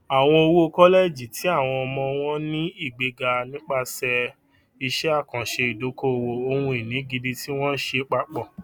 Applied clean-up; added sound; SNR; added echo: none; none; none; none.